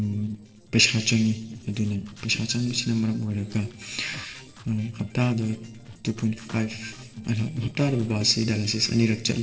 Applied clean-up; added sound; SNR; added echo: neural separator model SepFormer DNS4.